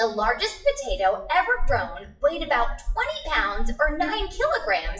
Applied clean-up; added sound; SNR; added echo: classical method WPE with log-MMSE.